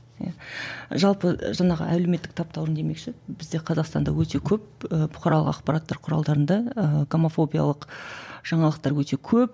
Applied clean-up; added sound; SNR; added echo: none; none; none; none.